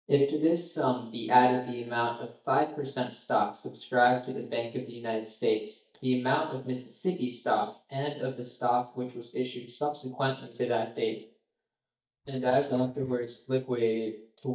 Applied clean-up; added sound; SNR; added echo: neural mask model DeepFilterNet 3.